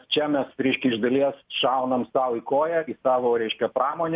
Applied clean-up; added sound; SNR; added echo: none; none; none; none.